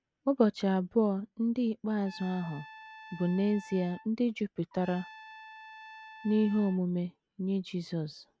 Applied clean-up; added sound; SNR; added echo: none; Trumpet; 19 dB; none.